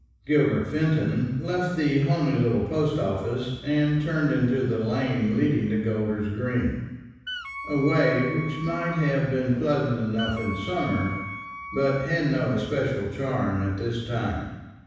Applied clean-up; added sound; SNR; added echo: none; Wind instrument, woodwind instrument; 12 dB; reverberation time 1.1 s.